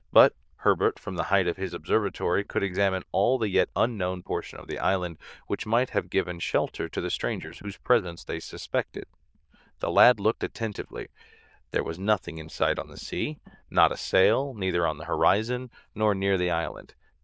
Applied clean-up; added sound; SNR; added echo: neural diffusion model UNIVERSE++.